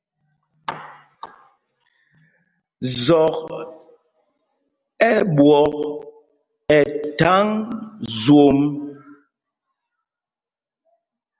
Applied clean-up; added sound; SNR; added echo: none; none; none; none.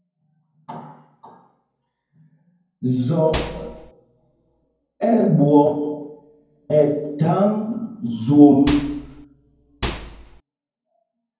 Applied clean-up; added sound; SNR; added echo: none; Microwave oven; 8 dB; reverberation time 0.9 s.